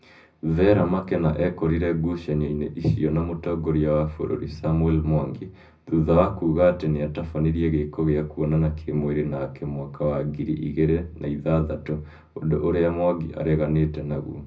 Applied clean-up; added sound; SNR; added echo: none; none; none; reverberation time 0.4 s.